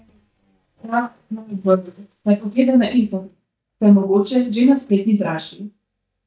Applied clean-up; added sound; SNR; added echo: neural mask model DeepFilterNet 3.